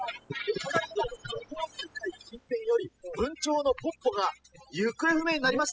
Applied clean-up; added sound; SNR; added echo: classical method spectral subtraction.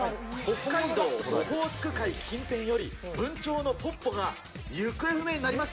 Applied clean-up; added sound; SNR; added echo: none; none; none; none.